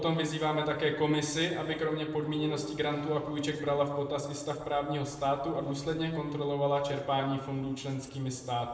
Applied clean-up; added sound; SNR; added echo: none; none; none; reverberation time 0.8 s.